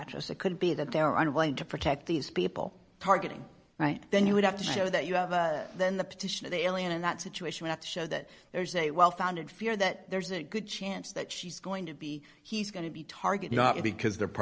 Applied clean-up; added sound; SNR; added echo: none; none; none; none.